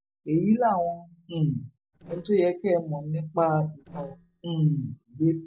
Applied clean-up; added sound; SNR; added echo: neural separator model SepFormer DNS4.